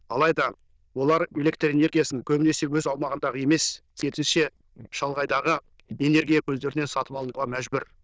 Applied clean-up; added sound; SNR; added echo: neural diffusion model UNIVERSE++.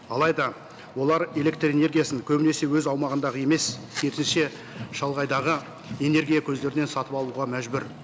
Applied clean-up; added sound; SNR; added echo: none; Car; 18 dB; none.